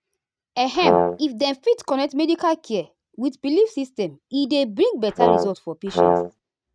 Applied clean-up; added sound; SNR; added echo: neural mask model RNNoise.